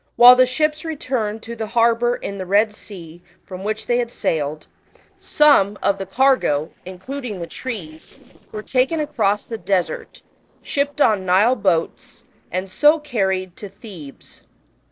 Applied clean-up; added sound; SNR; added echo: neural separator model SepFormer DNS4.